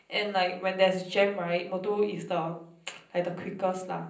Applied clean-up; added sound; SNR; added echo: none; none; none; reverberation time 0.6 s.